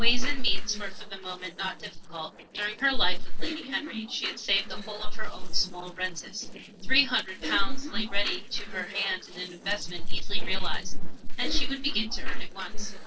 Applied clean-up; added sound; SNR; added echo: neural separator model SepFormer DNS4.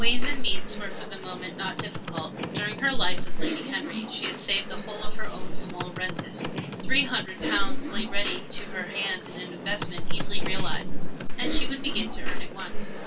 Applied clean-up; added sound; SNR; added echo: none; Computer keyboard; 12 dB; reverberation time 0.2 s.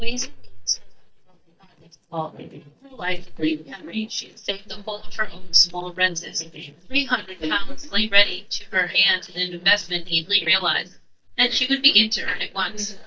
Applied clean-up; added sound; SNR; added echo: neural mask model DeepFilterNet 3.